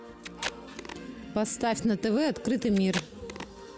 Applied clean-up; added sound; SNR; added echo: none; Packing tape, duct tape; 11 dB; none.